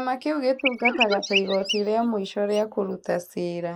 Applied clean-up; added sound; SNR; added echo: neural mask model Resemble Enhance denoiser.